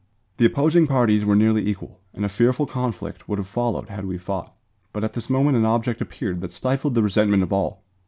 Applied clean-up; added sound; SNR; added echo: none; none; none; none.